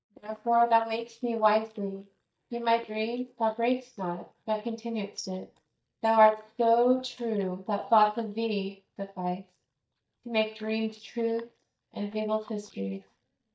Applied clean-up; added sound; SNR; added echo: neural mask model DeepFilterNet 3.